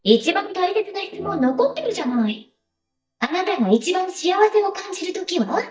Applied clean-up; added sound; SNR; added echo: neural mask model DeepFilterNet 3.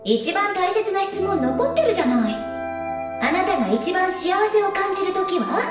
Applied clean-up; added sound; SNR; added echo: none; Wind instrument, woodwind instrument; 13 dB; reverberation time 0.8 s.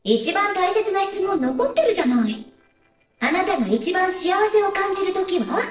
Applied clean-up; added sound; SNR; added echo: neural separator model SepFormer DNS4.